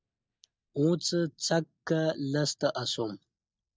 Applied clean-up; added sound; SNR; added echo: neural mask model DeepFilterNet 3.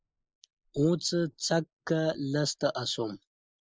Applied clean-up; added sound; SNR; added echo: neural mask model Resemble Enhance denoiser.